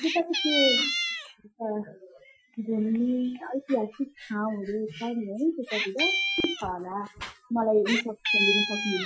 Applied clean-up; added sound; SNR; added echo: classical method Wiener filter.